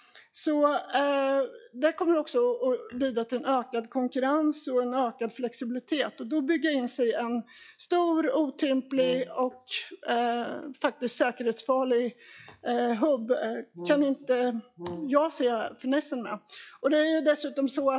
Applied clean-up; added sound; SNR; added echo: classical method log-MMSE.